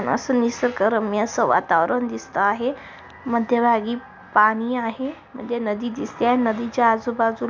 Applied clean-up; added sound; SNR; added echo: none; none; none; none.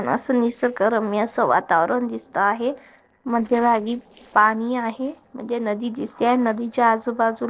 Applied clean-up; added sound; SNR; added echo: neural separator model SepFormer DNS4.